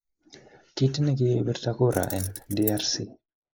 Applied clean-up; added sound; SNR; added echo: neural mask model Resemble Enhance denoiser.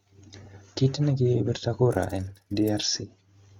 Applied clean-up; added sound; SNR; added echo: neural mask model RNNoise.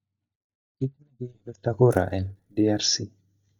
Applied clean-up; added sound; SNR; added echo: neural mask model DeepFilterNet 3.